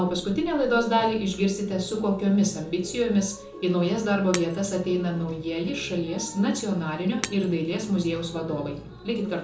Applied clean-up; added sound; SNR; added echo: none; Shatter; 15 dB; reverberation time 0.8 s.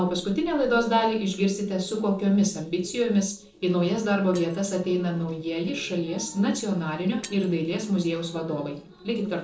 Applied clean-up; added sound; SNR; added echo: neural separator model SepFormer DNS4.